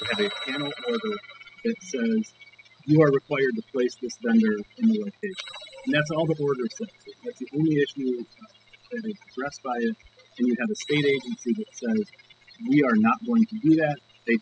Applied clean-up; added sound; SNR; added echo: classical method spectral subtraction.